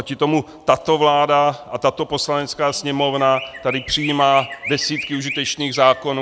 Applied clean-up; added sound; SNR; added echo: none; Chirp, tweet; 15 dB; none.